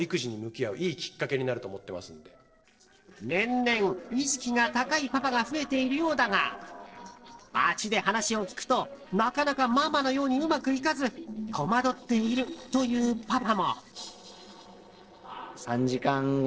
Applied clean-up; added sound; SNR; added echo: neural separator model SepFormer DNS4.